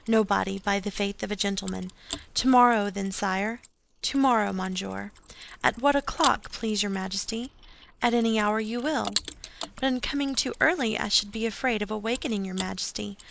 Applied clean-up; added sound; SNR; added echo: neural mask model Resemble Enhance denoiser.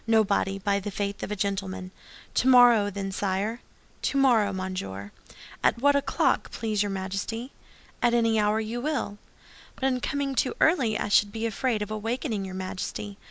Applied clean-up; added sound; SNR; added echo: none; none; none; none.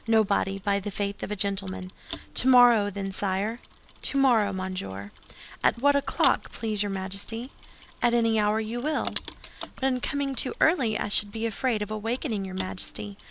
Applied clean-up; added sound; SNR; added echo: none; Mechanisms; 16 dB; none.